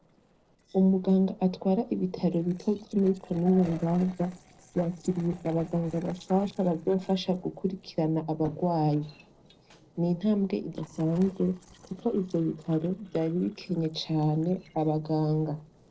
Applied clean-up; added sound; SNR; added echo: neural separator model SepFormer DNS4.